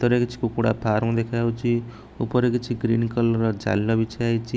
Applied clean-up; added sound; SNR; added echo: none; none; none; none.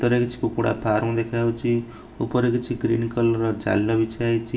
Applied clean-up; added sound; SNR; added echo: none; none; none; reverberation time 0.5 s.